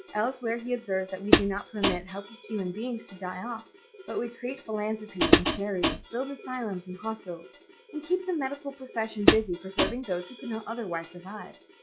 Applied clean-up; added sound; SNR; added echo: classical method log-MMSE.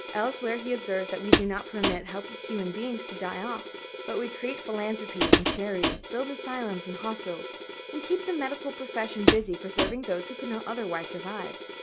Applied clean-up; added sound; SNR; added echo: none; Hi-hat; -1 dB; none.